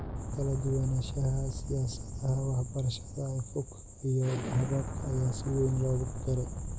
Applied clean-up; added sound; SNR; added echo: none; Explosion; 6 dB; none.